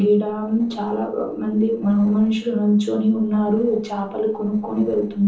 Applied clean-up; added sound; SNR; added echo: neural separator model SepFormer DNS4.